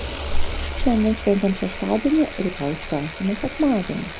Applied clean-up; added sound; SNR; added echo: none; Bicycle; 3 dB; none.